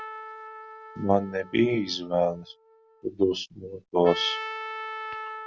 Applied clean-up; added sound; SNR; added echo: none; Trumpet; 11 dB; none.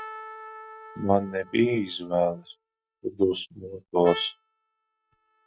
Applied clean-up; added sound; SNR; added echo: neural mask model RNNoise.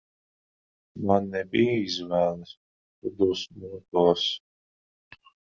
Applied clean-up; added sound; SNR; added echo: none; none; none; none.